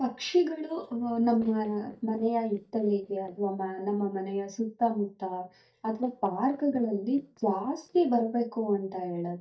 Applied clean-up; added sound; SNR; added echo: neural mask model DeepFilterNet 3.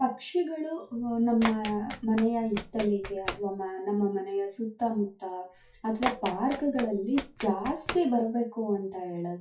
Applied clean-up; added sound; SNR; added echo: classical method WPE with log-MMSE.